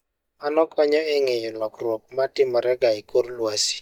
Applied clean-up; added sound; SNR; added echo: neural mask model DeepFilterNet 3.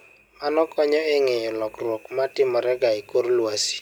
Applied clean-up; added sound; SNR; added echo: none; none; none; none.